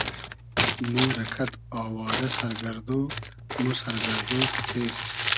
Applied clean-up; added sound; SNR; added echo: none; Crumpling, crinkling; -2 dB; none.